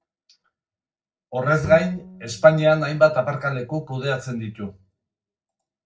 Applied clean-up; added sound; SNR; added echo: neural separator model SepFormer DNS4.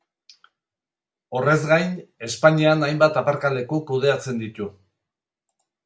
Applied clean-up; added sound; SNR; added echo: none; none; none; none.